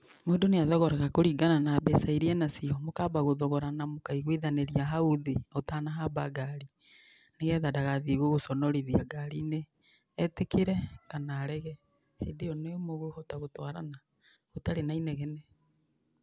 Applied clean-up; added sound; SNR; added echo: none; none; none; none.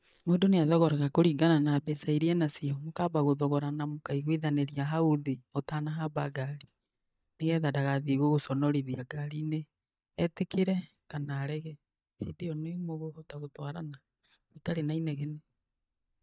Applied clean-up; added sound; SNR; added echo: neural mask model DeepFilterNet 3.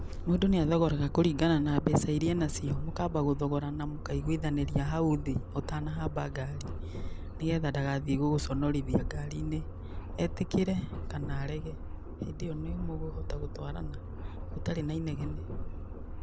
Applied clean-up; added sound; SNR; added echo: none; Subway, metro, underground; 6 dB; none.